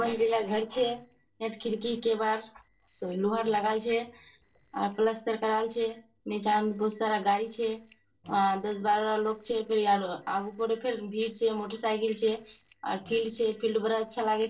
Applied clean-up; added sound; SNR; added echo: neural separator model SepFormer DNS4.